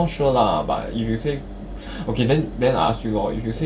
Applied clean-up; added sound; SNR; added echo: none; Engine; 12 dB; none.